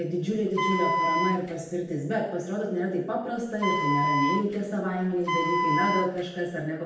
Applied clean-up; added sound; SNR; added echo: none; Wind instrument, woodwind instrument; 0 dB; reverberation time 0.8 s.